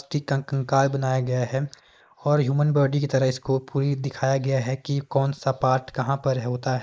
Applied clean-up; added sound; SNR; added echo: neural mask model Resemble Enhance denoiser.